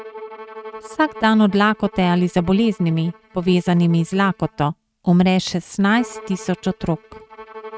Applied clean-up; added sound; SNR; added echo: neural mask model RNNoise.